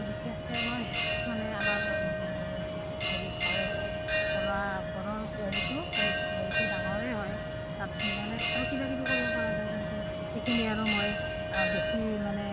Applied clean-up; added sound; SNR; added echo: none; Bell; -4 dB; none.